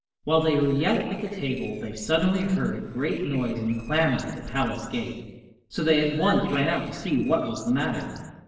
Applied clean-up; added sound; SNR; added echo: neural separator model SepFormer DNS4.